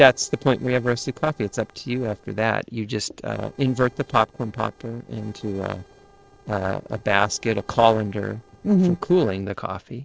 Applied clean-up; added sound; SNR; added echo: neural separator model SepFormer DNS4.